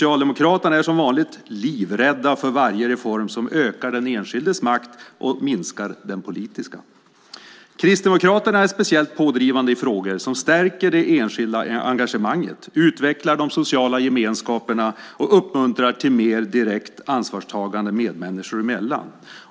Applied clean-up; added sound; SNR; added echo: none; none; none; none.